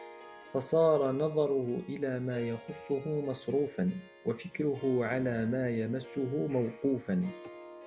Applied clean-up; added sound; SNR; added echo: none; Harp; 18 dB; none.